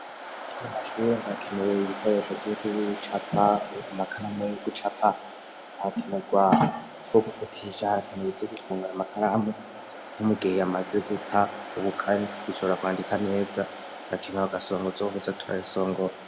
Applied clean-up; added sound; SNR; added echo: none; Waves, surf; 12 dB; reverberation time 1.1 s.